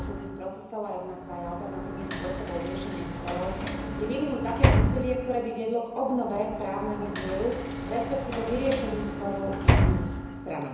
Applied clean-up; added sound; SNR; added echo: none; Sliding door / Slam; -2 dB; reverberation time 1.0 s.